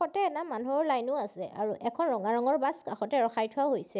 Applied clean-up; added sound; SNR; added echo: none; none; none; none.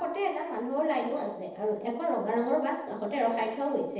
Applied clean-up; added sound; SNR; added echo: neural separator model SepFormer DNS4.